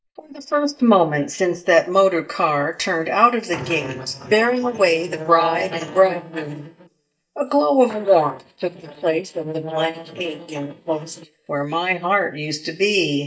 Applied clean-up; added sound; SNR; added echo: neural mask model DeepFilterNet 3.